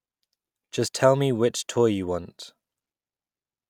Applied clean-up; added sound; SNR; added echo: none; none; none; none.